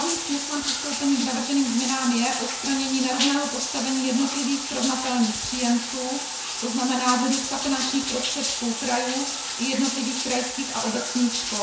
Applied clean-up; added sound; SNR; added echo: none; Bathtub (filling or washing); 3 dB; reverberation time 0.8 s.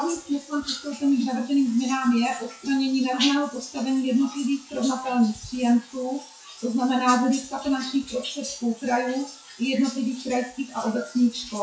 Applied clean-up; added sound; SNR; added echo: classical method WPE with log-MMSE.